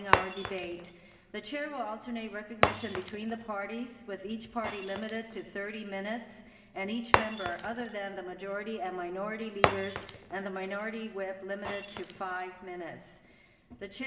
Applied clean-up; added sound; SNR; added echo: none; Shatter; -1 dB; reverberation time 2.7 s.